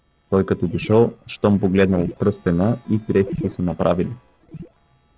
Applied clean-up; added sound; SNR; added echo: neural separator model SepFormer DNS4.